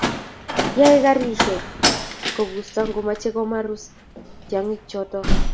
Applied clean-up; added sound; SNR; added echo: none; Slam; 2 dB; none.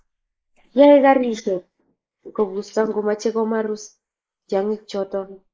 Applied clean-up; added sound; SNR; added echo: neural mask model Resemble Enhance denoiser.